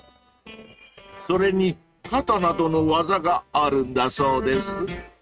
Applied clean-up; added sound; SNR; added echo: neural mask model RNNoise.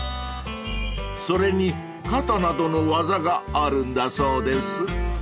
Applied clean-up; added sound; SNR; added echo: none; none; none; none.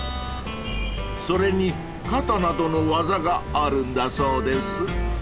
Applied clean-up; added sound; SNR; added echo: none; Water; 12 dB; none.